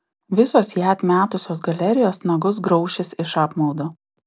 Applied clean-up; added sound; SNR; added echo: none; none; none; none.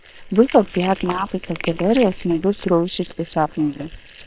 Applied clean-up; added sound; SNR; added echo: neural separator model SepFormer WHAM!.